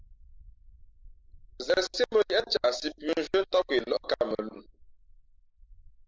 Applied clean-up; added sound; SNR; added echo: neural mask model Resemble Enhance denoiser.